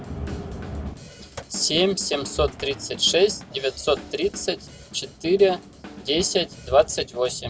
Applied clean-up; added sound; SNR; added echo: none; Drum / Drum kit; 18 dB; none.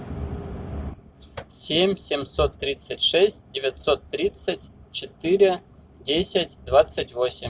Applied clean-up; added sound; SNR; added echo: none; none; none; none.